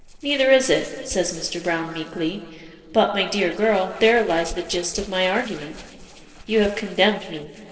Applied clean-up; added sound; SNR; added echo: neural separator model SepFormer DNS4.